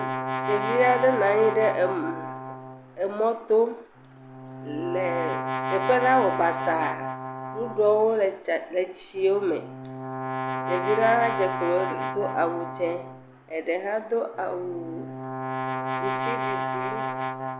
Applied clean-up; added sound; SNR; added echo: none; Brass instrument; 5 dB; none.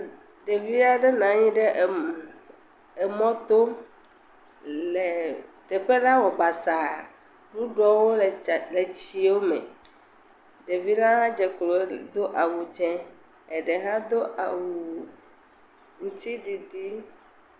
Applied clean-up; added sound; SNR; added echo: none; none; none; none.